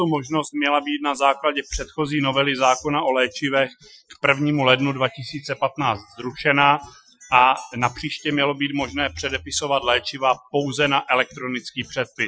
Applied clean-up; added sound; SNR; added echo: classical method Wiener filter.